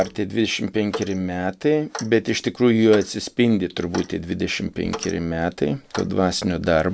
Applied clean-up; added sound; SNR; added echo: none; Clock; 17 dB; none.